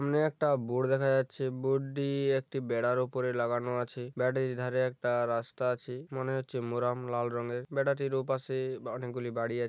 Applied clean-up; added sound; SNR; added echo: none; none; none; none.